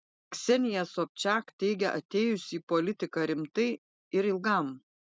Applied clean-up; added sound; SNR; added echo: none; none; none; none.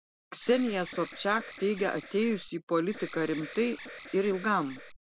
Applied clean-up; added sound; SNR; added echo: none; Alarm; 14 dB; none.